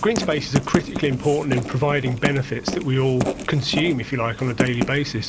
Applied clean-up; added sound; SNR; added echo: none; Writing; 6 dB; none.